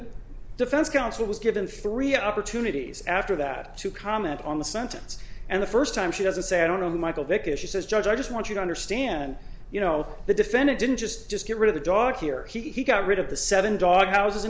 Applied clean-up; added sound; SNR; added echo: none; none; none; none.